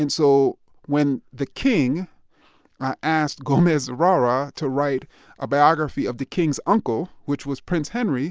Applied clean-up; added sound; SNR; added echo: none; none; none; none.